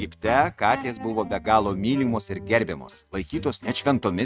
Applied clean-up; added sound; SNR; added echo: neural mask model RNNoise.